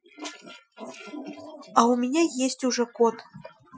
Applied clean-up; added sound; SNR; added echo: classical method Wiener filter.